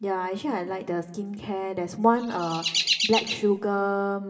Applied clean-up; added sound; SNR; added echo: none; Chirp, tweet; 4 dB; reverberation time 0.9 s.